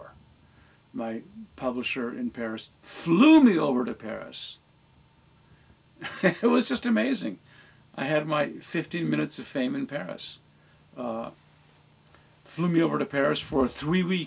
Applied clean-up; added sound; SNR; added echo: none; none; none; none.